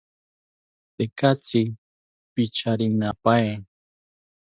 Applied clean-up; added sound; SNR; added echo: none; none; none; none.